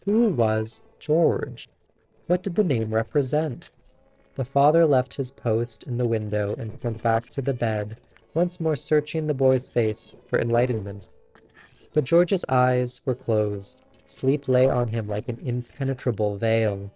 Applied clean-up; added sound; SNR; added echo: neural separator model SepFormer DNS4.